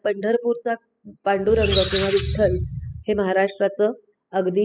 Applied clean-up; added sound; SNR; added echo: classical method spectral subtraction.